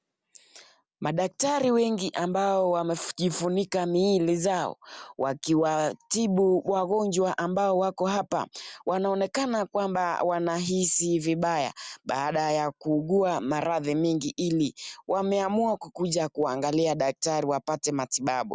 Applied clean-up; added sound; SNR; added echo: none; none; none; none.